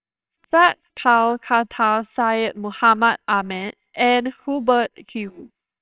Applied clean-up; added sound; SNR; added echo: neural separator model SepFormer WHAMR!.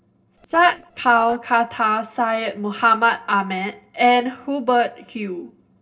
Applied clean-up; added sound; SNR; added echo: neural separator model SepFormer DNS4.